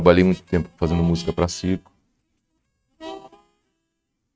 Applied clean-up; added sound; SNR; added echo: neural mask model RNNoise.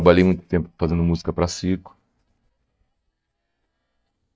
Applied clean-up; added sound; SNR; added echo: neural mask model DeepFilterNet 3.